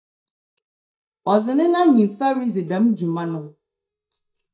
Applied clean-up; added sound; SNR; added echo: neural mask model DeepFilterNet 3.